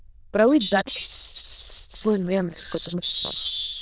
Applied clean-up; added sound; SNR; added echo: neural diffusion model UNIVERSE++.